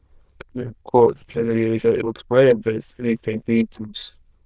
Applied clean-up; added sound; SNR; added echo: neural diffusion model UNIVERSE++.